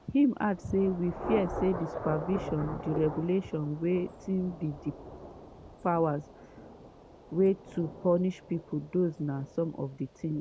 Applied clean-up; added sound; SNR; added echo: none; Thunder / Rain; 11 dB; none.